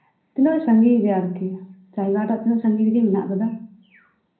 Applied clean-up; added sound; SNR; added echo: none; none; none; reverberation time 0.6 s.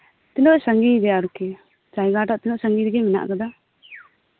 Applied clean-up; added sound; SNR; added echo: none; none; none; none.